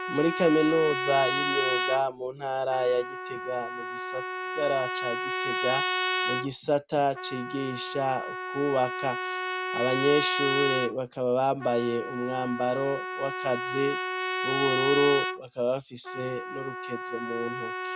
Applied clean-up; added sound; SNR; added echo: none; Trumpet; 3 dB; none.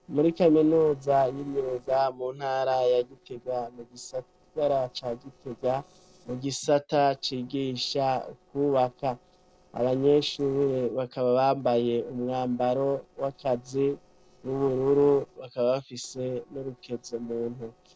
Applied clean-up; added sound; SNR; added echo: neural separator model SepFormer DNS4.